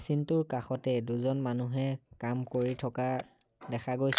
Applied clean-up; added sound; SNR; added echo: none; Camera; 9 dB; none.